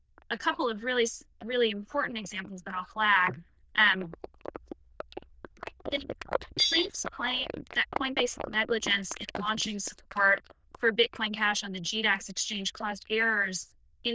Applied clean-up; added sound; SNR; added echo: neural diffusion model UNIVERSE++.